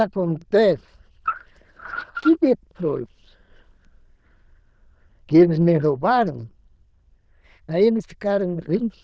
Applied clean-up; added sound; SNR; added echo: neural diffusion model UNIVERSE++.